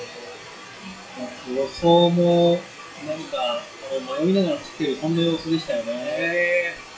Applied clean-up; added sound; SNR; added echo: classical method WPE with log-MMSE.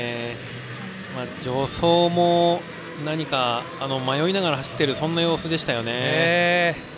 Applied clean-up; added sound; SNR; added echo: none; none; none; none.